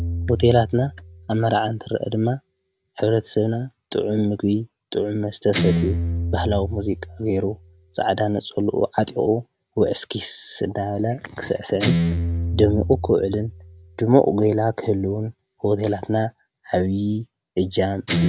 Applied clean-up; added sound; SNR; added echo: none; Guitar; 7 dB; none.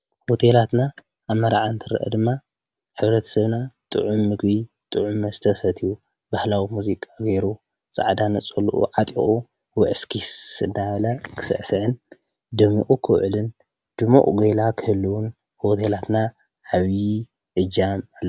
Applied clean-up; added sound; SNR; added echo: none; none; none; none.